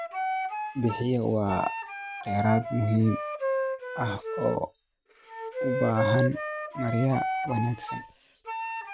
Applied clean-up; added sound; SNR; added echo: none; Wind instrument, woodwind instrument; 3 dB; none.